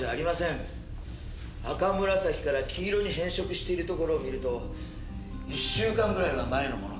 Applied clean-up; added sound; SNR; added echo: none; Bowed string instrument; 18 dB; none.